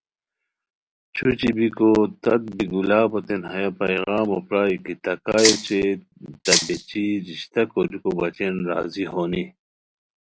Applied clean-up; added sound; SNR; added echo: none; Rattle (instrument); 0 dB; none.